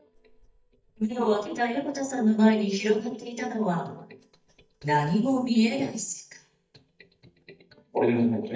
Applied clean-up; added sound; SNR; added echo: neural mask model DeepFilterNet 3.